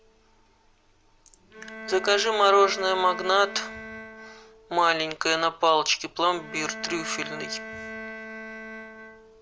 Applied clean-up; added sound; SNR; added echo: none; Bowed string instrument; 14 dB; none.